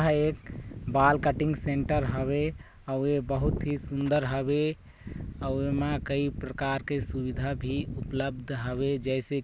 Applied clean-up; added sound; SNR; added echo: none; none; none; none.